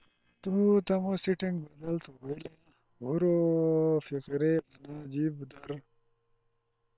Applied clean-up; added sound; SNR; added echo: neural separator model SepFormer WHAM!.